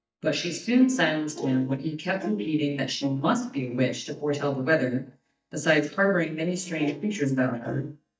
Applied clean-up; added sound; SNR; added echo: neural mask model DeepFilterNet 3.